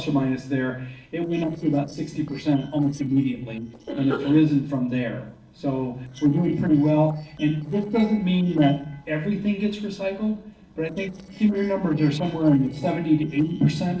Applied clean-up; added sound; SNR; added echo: neural separator model SepFormer DNS4.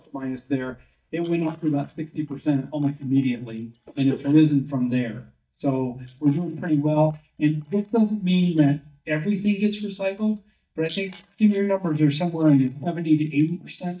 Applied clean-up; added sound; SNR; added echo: neural mask model DeepFilterNet 3.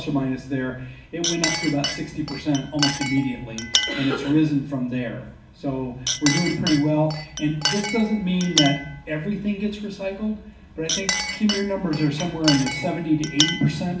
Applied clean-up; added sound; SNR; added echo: none; Chink, clink; 5 dB; reverberation time 0.2 s.